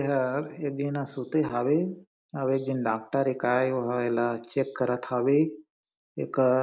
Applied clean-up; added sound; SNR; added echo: none; none; none; none.